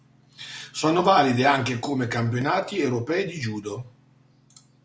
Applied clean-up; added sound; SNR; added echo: none; none; none; none.